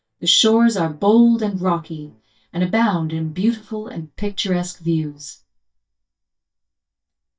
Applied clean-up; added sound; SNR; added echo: neural mask model DeepFilterNet 3.